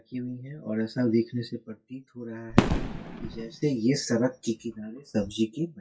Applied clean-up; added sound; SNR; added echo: classical method WPE with log-MMSE.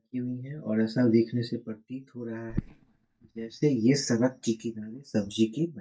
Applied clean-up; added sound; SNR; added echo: neural mask model DeepFilterNet 3.